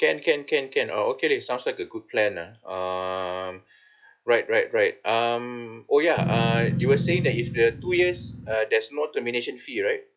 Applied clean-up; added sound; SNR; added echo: classical method log-MMSE.